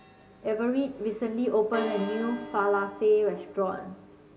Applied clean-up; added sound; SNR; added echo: none; Church bell; 12 dB; reverberation time 1.9 s.